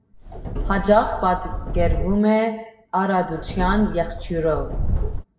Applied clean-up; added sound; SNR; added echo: none; Subway, metro, underground; 3 dB; reverberation time 0.2 s.